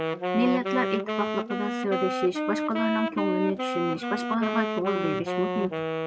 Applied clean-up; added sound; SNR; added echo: none; Wind instrument, woodwind instrument; 0 dB; none.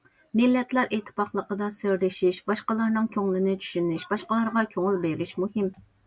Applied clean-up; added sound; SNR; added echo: none; none; none; none.